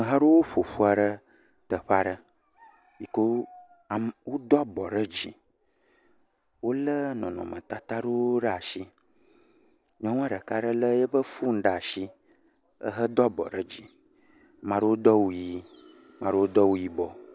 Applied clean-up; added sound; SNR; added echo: none; none; none; none.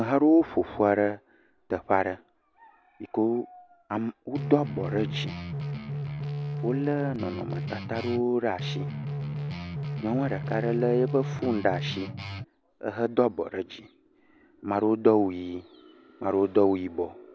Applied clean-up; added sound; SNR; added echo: none; Guitar; 5 dB; none.